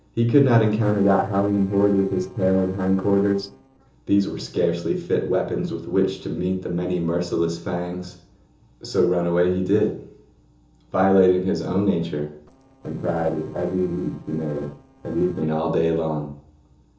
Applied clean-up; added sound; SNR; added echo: neural separator model SepFormer DNS4.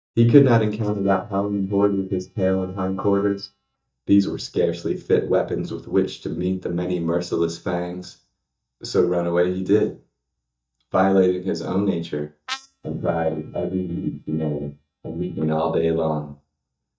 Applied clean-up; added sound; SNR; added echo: neural mask model DeepFilterNet 3.